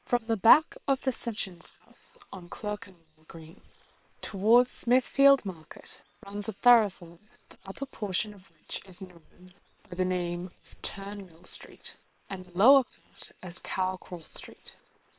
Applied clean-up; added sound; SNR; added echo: neural separator model SepFormer WHAM!.